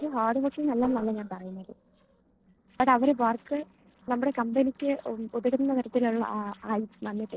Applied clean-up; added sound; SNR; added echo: neural separator model SepFormer DNS4.